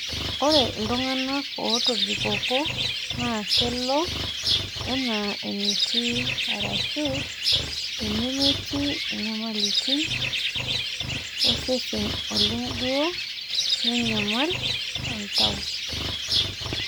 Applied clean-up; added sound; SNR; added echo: none; Bird; -3 dB; none.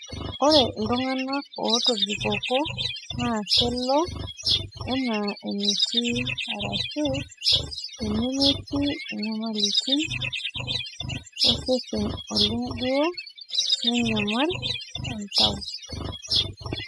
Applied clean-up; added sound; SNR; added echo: classical method spectral subtraction.